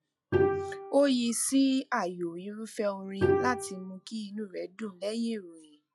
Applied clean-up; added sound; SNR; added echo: classical method log-MMSE.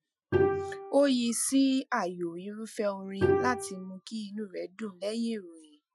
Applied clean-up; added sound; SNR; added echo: classical method Wiener filter.